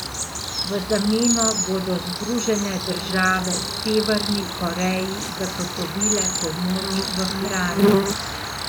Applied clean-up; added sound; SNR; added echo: none; Cricket; 0 dB; none.